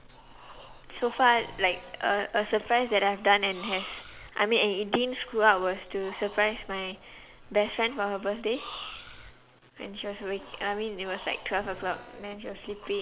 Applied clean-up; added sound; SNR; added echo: none; Breathing + Drill; 17 dB; none.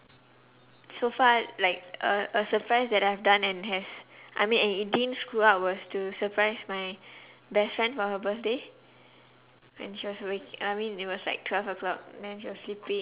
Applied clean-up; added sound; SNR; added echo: none; none; none; none.